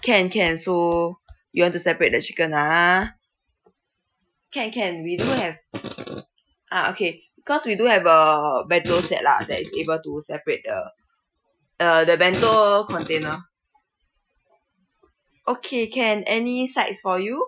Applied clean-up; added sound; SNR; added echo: classical method Wiener filter.